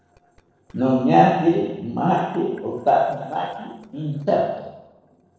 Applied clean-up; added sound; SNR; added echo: neural separator model SepFormer DNS4.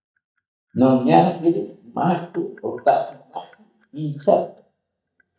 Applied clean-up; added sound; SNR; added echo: neural mask model DeepFilterNet 3.